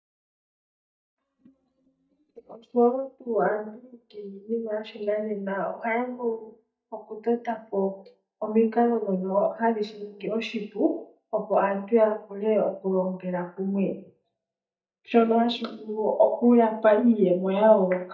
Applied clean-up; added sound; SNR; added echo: neural mask model DeepFilterNet 3.